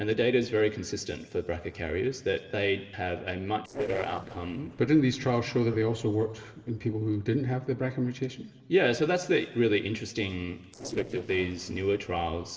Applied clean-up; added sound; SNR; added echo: neural separator model SepFormer DNS4.